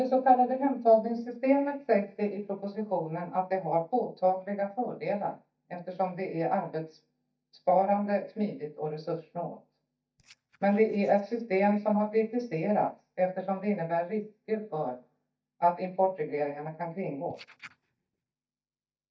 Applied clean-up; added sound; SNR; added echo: neural mask model DeepFilterNet 3.